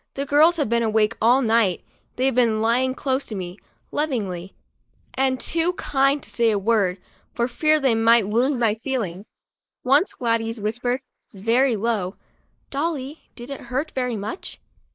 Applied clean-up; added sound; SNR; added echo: neural mask model Resemble Enhance denoiser.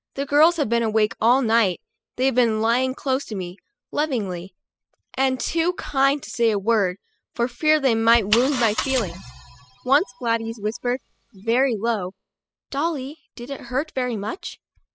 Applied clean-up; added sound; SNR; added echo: classical method spectral subtraction.